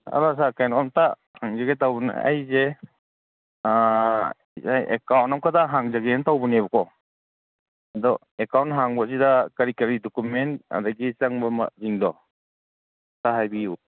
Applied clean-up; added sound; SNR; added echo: none; none; none; none.